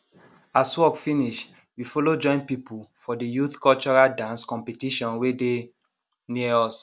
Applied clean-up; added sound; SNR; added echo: none; none; none; none.